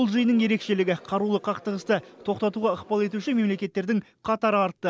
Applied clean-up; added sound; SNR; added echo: none; none; none; none.